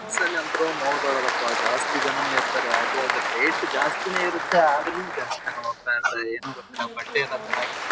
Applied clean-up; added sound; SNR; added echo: none; Applause; 0 dB; none.